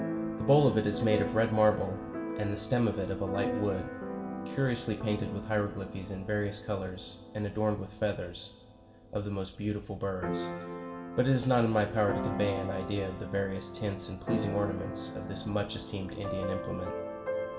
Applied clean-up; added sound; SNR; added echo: none; Keyboard (musical); 7 dB; reverberation time 2.3 s.